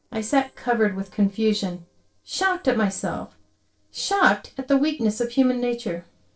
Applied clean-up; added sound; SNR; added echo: neural separator model SepFormer DNS4.